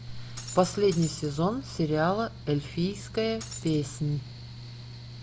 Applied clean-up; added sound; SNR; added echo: none; Shatter + Mechanical fan; 13 dB; none.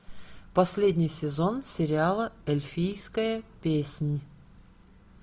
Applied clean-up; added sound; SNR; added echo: none; none; none; none.